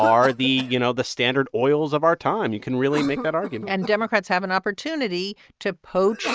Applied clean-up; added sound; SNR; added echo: neural mask model RNNoise.